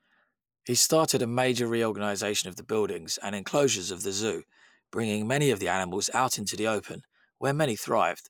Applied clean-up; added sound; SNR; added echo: neural mask model Resemble Enhance denoiser.